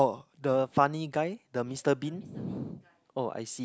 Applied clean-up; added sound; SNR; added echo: none; none; none; none.